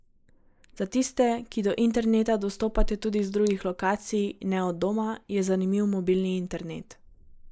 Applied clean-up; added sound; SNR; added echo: neural mask model Resemble Enhance denoiser.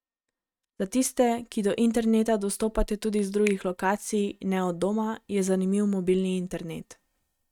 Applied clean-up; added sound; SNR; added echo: neural mask model RNNoise.